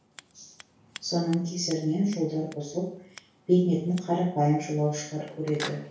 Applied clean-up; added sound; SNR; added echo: none; Scissors; 19 dB; reverberation time 0.6 s.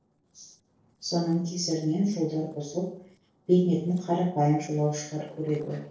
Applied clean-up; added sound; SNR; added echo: neural separator model SepFormer DNS4.